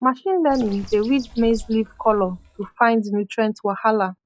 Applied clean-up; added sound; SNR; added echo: classical method log-MMSE.